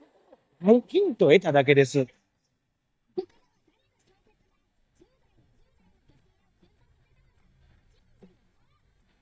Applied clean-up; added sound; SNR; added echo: neural mask model DeepFilterNet 3.